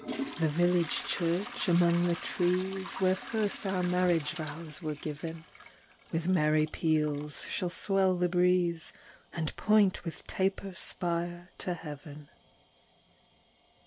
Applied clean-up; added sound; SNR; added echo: none; Trickle, dribble / Toilet flush / Hiss; 16 dB; none.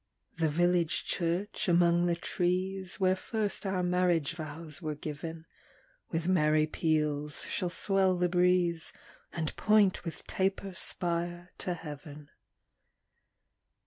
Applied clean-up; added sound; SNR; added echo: none; none; none; none.